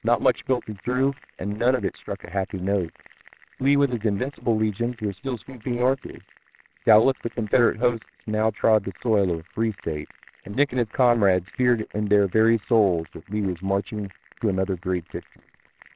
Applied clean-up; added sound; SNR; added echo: neural separator model SepFormer WHAMR!.